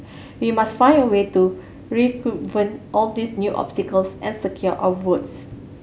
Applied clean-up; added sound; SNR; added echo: none; none; none; none.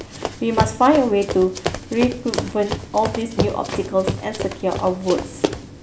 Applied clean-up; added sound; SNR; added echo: none; Run; 6 dB; none.